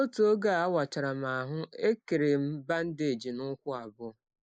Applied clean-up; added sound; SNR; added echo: neural mask model Resemble Enhance denoiser.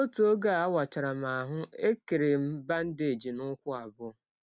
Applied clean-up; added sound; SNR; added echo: none; none; none; none.